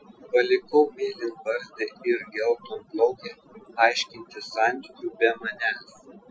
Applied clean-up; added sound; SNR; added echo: classical method Wiener filter.